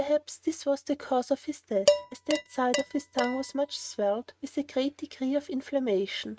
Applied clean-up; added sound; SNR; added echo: neural mask model RNNoise.